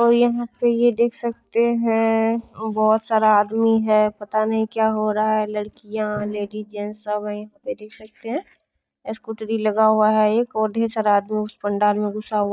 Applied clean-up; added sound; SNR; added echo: neural mask model DeepFilterNet 3.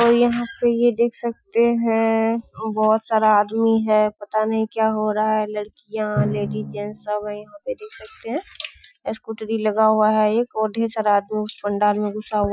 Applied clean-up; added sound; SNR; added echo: classical method Wiener filter.